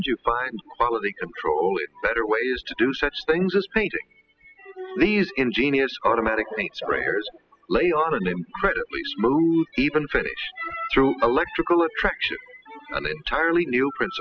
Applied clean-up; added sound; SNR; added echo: classical method spectral subtraction.